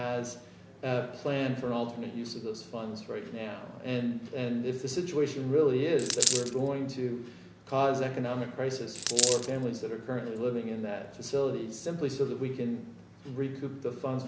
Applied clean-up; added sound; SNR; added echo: none; Coin (dropping); -2 dB; none.